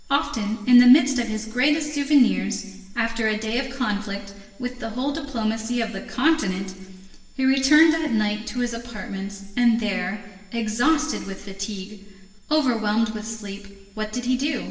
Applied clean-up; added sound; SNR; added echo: none; none; none; reverberation time 1.1 s.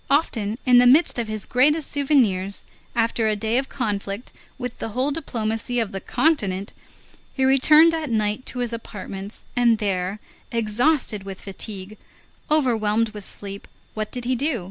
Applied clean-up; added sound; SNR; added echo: none; none; none; none.